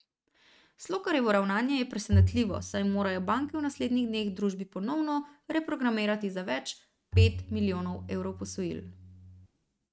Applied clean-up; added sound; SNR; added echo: neural mask model RNNoise.